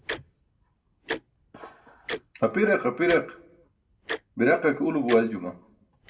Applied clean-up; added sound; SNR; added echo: none; Tick-tock; 12 dB; reverberation time 0.3 s.